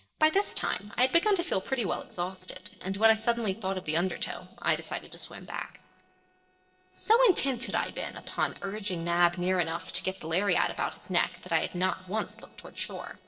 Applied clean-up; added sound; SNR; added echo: neural separator model SepFormer DNS4.